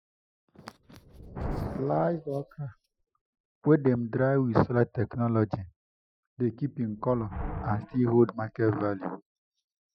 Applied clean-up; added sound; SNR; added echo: classical method Wiener filter.